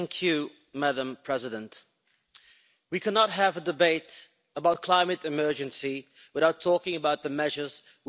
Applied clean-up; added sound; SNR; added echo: none; none; none; none.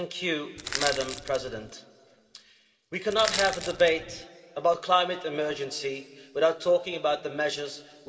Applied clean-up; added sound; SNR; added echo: none; Crushing; 6 dB; reverberation time 1.8 s.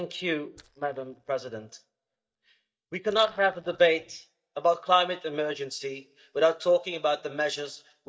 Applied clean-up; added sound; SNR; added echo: neural mask model DeepFilterNet 3.